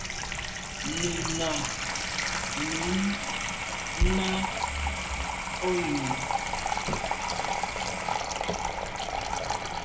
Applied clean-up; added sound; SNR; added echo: none; Sink (filling or washing) / Water tap, faucet; -4 dB; reverberation time 0.3 s.